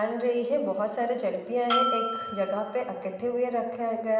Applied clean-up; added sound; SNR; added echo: none; Bell; 3 dB; reverberation time 1.0 s.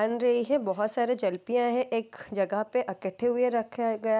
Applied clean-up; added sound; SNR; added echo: none; none; none; none.